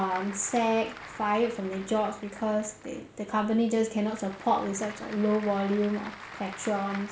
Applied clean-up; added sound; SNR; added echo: none; Applause / Crowd; 16 dB; none.